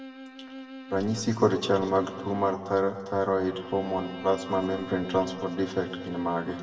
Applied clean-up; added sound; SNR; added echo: none; Bowed string instrument; 14 dB; reverberation time 1.9 s.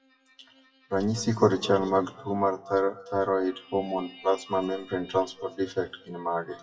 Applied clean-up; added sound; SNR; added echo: classical method WPE with log-MMSE.